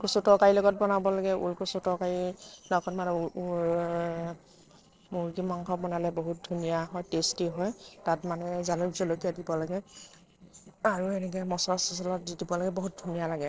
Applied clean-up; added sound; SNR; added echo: neural separator model SepFormer DNS4.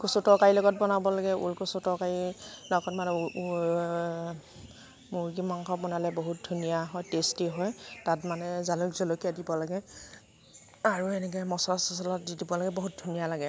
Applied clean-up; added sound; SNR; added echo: none; none; none; none.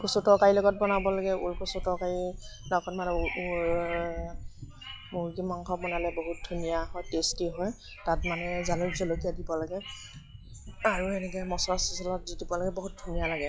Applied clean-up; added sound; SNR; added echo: classical method log-MMSE.